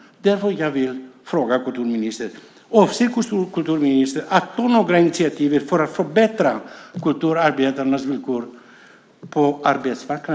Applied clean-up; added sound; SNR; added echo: none; none; none; none.